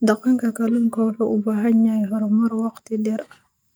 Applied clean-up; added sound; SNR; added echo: neural mask model DeepFilterNet 3.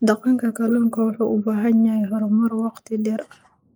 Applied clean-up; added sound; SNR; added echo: neural mask model Resemble Enhance denoiser.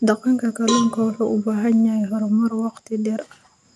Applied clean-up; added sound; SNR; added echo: none; Cowbell; 11 dB; none.